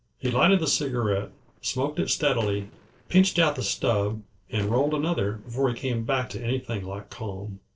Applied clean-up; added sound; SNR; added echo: neural separator model SepFormer DNS4.